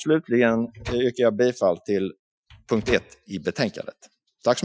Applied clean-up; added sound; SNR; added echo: classical method Wiener filter.